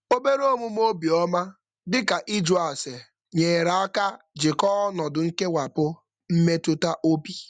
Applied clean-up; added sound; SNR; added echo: none; none; none; none.